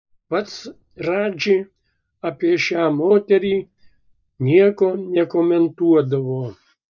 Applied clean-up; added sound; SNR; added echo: neural mask model DeepFilterNet 3.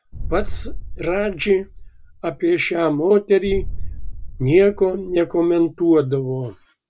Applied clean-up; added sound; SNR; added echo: none; Boom; 9 dB; none.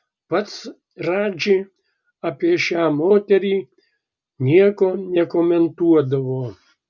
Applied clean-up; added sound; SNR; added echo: none; none; none; none.